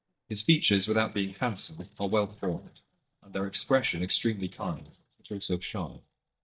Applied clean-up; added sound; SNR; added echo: neural mask model DeepFilterNet 3.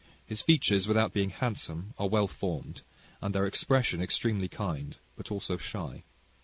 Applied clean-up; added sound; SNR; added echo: none; none; none; none.